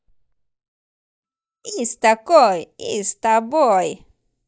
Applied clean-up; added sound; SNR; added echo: neural mask model DeepFilterNet 3.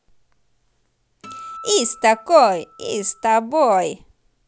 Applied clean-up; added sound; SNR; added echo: none; Acoustic guitar; 19 dB; none.